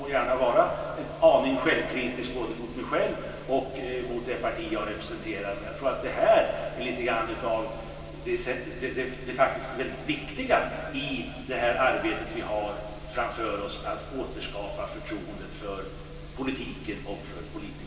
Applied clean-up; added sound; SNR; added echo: none; none; none; reverberation time 2.4 s.